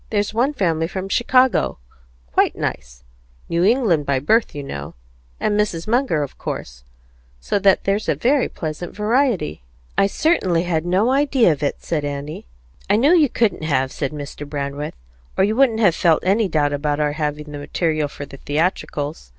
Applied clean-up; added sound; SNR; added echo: none; none; none; none.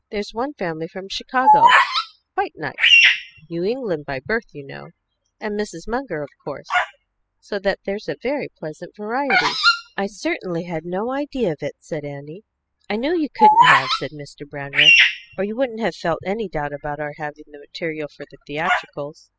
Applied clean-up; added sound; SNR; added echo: classical method spectral subtraction.